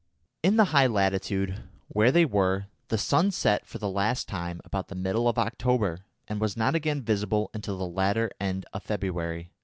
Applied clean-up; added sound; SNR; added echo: none; none; none; none.